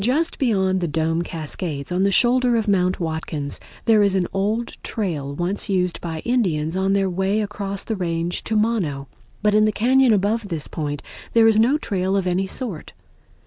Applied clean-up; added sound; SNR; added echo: none; none; none; none.